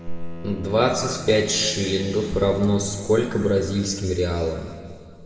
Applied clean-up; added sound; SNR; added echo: none; Bowed string instrument; 15 dB; reverberation time 2.0 s.